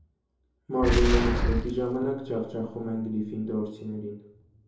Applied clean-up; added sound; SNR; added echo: none; Boom; -1 dB; reverberation time 2.7 s.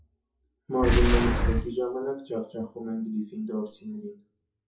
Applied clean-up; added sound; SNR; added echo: classical method WPE with log-MMSE.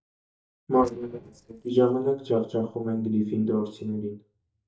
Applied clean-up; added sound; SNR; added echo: neural mask model DeepFilterNet 3.